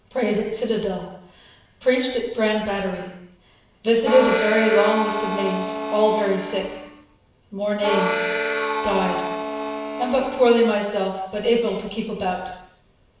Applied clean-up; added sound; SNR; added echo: none; Harmonica; 3 dB; reverberation time 0.8 s.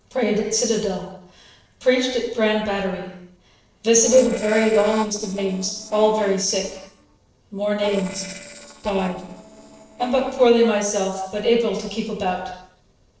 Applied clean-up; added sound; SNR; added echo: neural separator model SepFormer DNS4.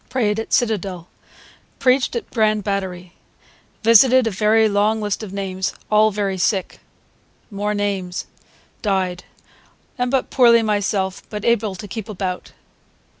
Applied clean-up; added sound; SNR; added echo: none; none; none; none.